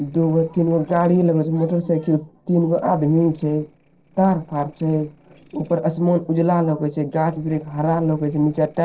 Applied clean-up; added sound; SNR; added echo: neural separator model SepFormer DNS4.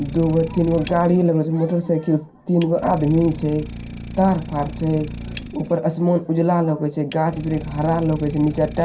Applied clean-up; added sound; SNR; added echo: none; Idling; 13 dB; reverberation time 0.3 s.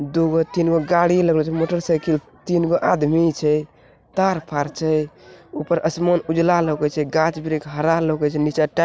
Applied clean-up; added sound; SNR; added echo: none; none; none; none.